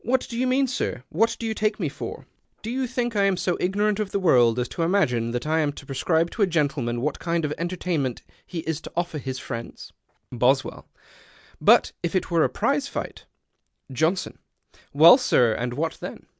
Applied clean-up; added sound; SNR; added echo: none; none; none; none.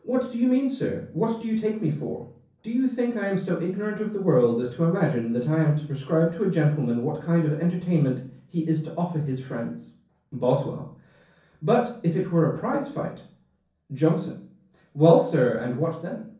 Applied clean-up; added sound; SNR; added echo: none; none; none; reverberation time 0.6 s.